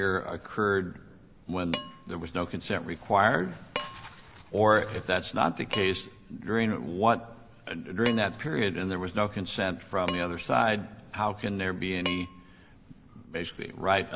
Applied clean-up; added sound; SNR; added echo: none; Dishes, pots, and pans; 15 dB; none.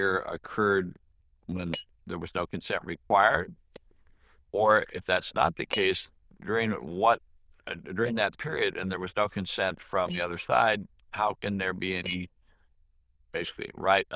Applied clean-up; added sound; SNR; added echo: neural diffusion model UNIVERSE++.